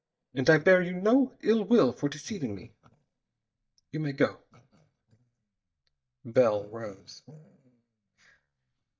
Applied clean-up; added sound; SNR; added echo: neural mask model DeepFilterNet 3.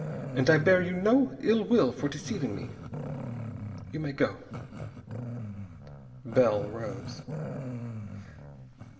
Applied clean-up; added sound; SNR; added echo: none; Growling; 9 dB; reverberation time 2.8 s.